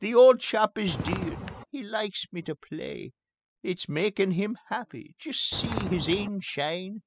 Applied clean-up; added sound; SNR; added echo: classical method spectral subtraction.